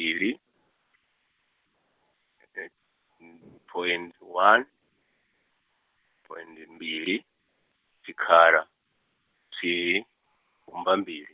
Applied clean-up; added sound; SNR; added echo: none; none; none; none.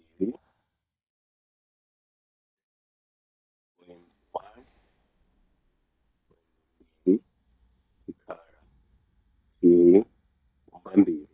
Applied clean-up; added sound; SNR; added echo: neural mask model DeepFilterNet 3.